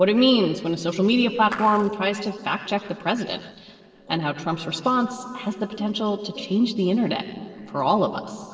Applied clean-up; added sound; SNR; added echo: neural separator model SepFormer DNS4.